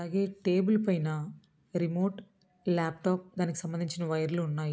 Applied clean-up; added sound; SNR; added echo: none; none; none; none.